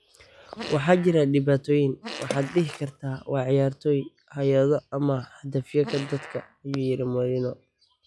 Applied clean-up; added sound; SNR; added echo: classical method log-MMSE.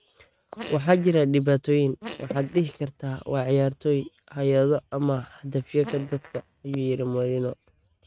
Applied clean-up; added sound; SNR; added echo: neural mask model RNNoise.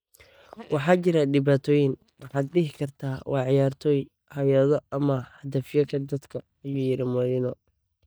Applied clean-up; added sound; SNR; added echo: neural mask model DeepFilterNet 3.